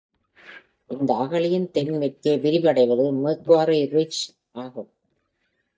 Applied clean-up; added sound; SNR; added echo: neural mask model DeepFilterNet 3.